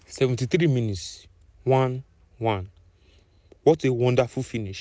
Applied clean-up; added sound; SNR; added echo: none; none; none; none.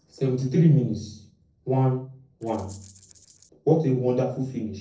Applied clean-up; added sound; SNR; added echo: neural separator model SepFormer DNS4.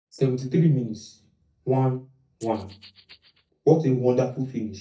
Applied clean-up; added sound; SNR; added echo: neural mask model DeepFilterNet 3.